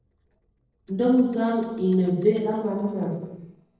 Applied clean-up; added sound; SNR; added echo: neural separator model SepFormer DNS4.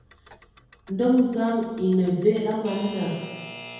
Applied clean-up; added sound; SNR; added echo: none; Alarm / Clock; 19 dB; reverberation time 1.2 s.